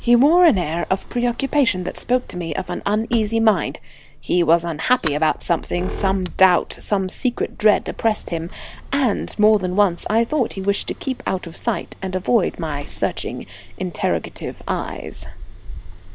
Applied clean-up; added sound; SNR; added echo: none; Sliding door + Squeak; 13 dB; none.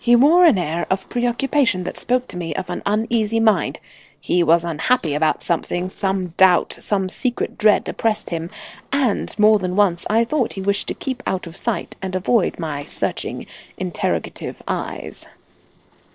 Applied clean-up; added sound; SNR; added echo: neural separator model SepFormer DNS4.